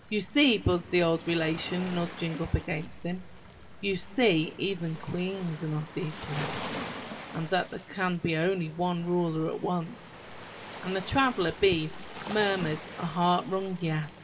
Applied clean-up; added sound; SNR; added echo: none; Waves, surf; 14 dB; reverberation time 2.1 s.